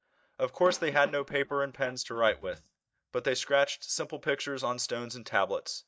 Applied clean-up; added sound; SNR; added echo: neural mask model DeepFilterNet 3.